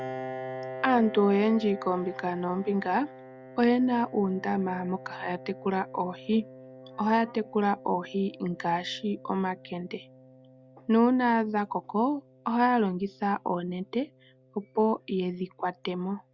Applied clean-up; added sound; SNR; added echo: none; Piano; 16 dB; none.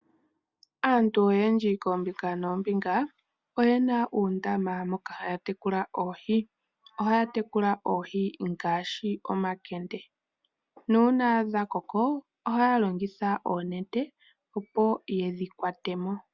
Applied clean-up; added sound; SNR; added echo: none; none; none; none.